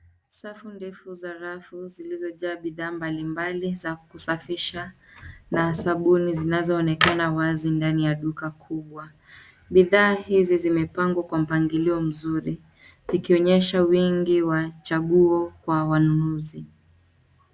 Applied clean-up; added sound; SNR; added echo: none; none; none; none.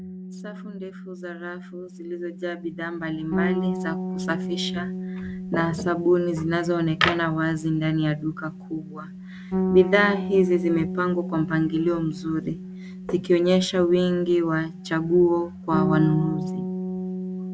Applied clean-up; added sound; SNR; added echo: none; Bass guitar; 7 dB; none.